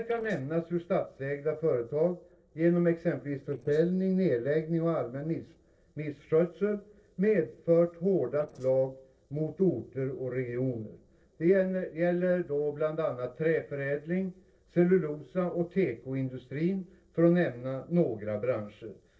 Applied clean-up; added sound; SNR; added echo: neural separator model SepFormer DNS4.